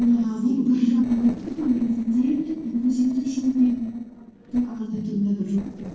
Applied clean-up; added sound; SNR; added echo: neural separator model SepFormer DNS4.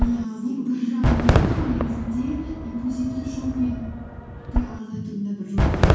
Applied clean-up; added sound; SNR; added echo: none; Fireworks; -3 dB; reverberation time 1.2 s.